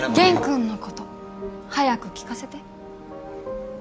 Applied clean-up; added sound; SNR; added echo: none; none; none; none.